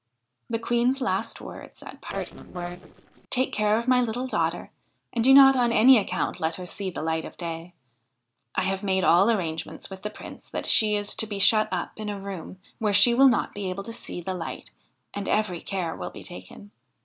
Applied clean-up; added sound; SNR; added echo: neural separator model SepFormer DNS4.